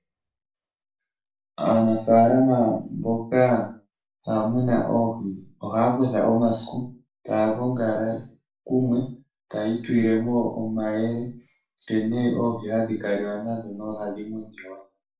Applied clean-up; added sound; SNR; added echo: none; none; none; reverberation time 0.3 s.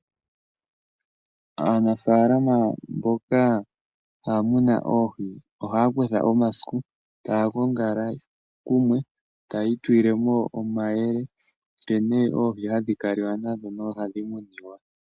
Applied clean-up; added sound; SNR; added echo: none; none; none; none.